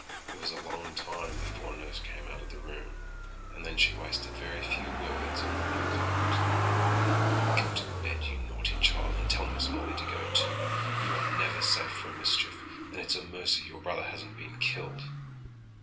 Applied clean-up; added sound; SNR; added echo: none; Motor vehicle (road); -3 dB; reverberation time 0.3 s.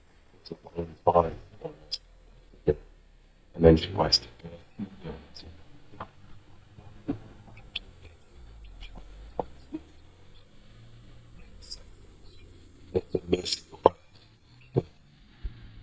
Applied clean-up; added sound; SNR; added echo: neural mask model DeepFilterNet 3.